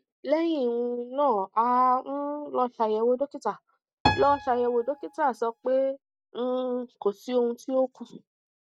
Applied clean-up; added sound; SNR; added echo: none; Piano; 7 dB; none.